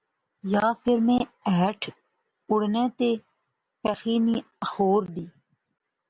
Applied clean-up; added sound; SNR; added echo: none; none; none; none.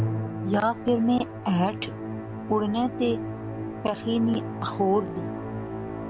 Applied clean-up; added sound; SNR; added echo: none; Musical instrument; 5 dB; none.